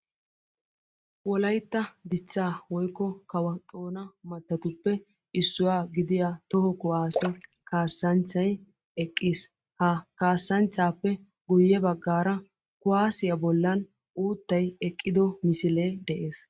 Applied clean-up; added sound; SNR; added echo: neural mask model RNNoise.